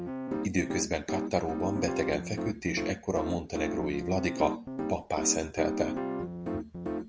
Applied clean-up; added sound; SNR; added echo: none; Piano; 2 dB; none.